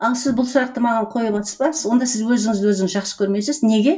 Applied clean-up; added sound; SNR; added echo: none; none; none; reverberation time 0.2 s.